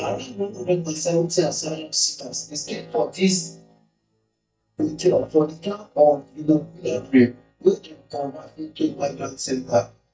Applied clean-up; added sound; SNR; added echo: neural mask model DeepFilterNet 3.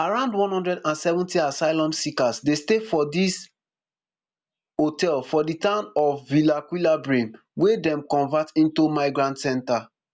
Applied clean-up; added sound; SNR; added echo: none; none; none; none.